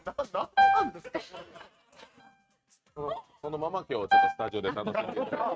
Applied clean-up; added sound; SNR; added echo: neural mask model RNNoise.